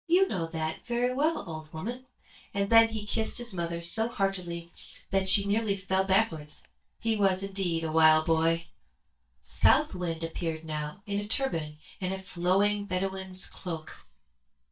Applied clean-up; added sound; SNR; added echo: neural mask model DeepFilterNet 3.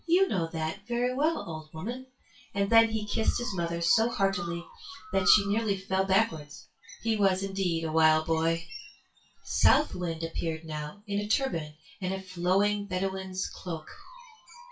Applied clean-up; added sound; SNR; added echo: classical method WPE with log-MMSE.